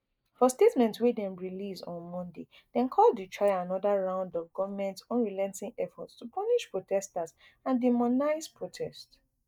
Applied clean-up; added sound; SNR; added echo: neural mask model DeepFilterNet 3.